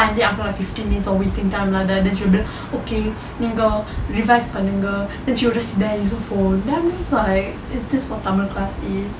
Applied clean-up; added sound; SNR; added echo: none; none; none; none.